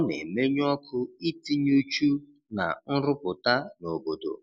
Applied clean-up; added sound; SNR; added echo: none; none; none; none.